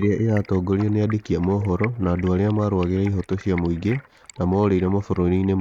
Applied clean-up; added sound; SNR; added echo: neural mask model RNNoise.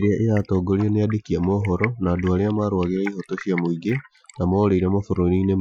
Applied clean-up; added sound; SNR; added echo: classical method Wiener filter.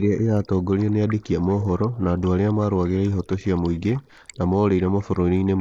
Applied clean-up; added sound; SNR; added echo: neural mask model Resemble Enhance denoiser.